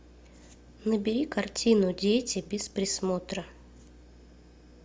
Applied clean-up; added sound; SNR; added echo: none; none; none; none.